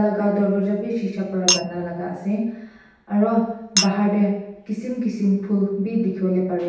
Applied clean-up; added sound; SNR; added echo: none; Chink, clink; 8 dB; reverberation time 0.9 s.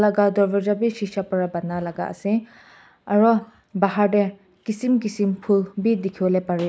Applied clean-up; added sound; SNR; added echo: none; none; none; none.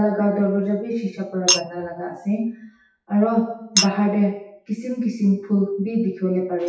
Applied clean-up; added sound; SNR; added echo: classical method WPE with log-MMSE.